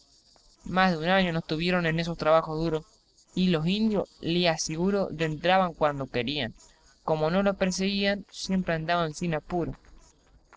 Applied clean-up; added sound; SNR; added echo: neural separator model SepFormer DNS4.